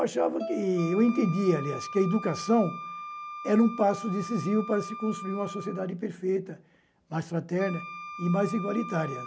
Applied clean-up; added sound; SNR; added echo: none; Wind instrument, woodwind instrument + Bowed string instrument; 12 dB; none.